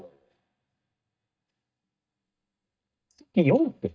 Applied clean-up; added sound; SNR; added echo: neural mask model DeepFilterNet 3.